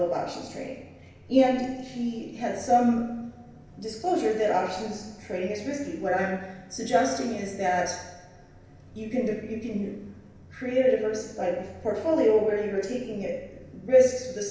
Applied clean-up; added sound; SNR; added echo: none; none; none; reverberation time 0.9 s.